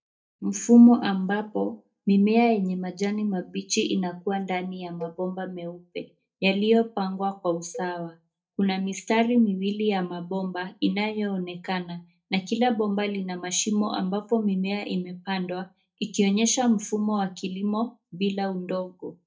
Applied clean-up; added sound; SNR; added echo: neural mask model DeepFilterNet 3.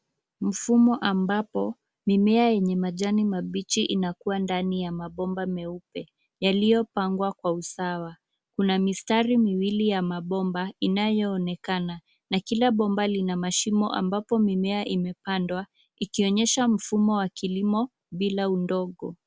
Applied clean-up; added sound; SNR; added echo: none; none; none; none.